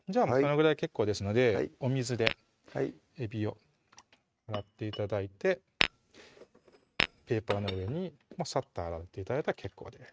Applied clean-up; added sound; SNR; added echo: neural mask model RNNoise.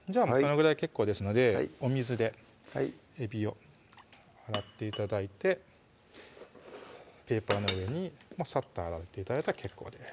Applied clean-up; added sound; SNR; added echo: none; none; none; none.